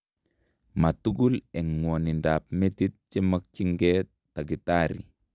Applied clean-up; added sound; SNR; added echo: none; none; none; none.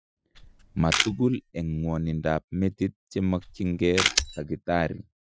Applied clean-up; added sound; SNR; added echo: classical method Wiener filter.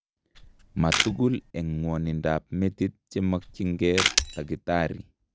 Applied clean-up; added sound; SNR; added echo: none; Camera + Shatter; 2 dB; none.